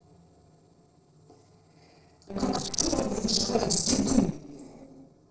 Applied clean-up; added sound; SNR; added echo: neural separator model SepFormer DNS4.